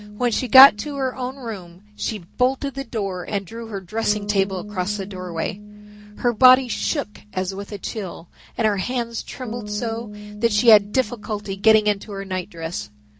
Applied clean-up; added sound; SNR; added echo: none; Bass guitar; 15 dB; none.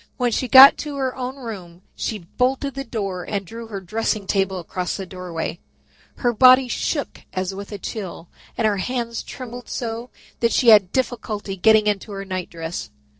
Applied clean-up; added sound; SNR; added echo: neural separator model SepFormer DNS4.